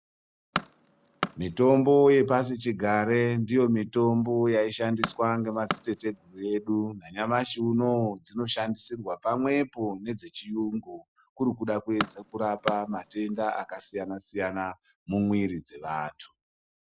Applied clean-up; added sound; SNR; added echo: none; Tools; 10 dB; none.